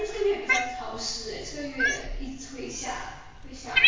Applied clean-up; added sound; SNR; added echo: none; Cat; -4 dB; reverberation time 1.1 s.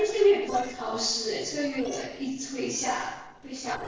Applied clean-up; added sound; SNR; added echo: neural separator model SepFormer DNS4.